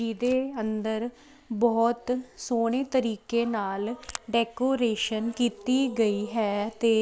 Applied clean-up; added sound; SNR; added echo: none; none; none; none.